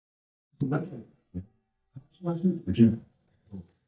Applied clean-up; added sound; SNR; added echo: neural mask model DeepFilterNet 3.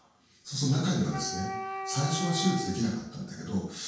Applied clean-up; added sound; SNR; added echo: none; Wind instrument, woodwind instrument; 8 dB; reverberation time 0.6 s.